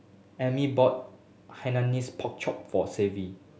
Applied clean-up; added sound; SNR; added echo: none; none; none; none.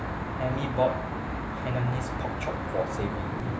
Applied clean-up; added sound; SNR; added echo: none; Traffic noise, roadway noise; 0 dB; reverberation time 3.0 s.